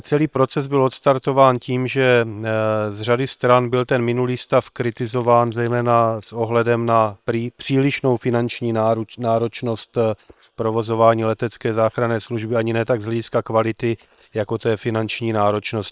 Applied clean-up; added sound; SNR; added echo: neural separator model SepFormer WHAM!.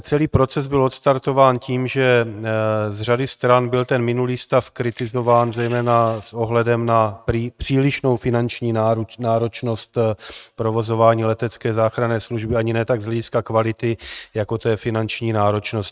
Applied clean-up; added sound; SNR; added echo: neural mask model RNNoise.